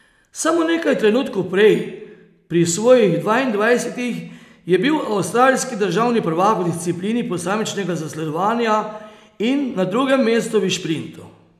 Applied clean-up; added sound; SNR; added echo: none; none; none; none.